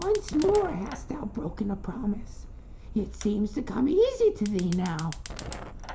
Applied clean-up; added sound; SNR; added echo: none; Fire; 17 dB; none.